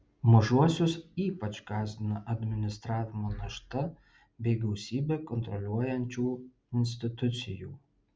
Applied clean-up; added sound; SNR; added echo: none; none; none; none.